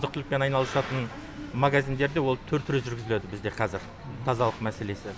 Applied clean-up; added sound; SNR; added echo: none; none; none; none.